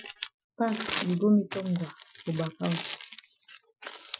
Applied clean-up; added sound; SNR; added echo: classical method Wiener filter.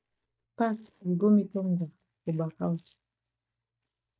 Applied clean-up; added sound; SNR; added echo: neural mask model DeepFilterNet 3.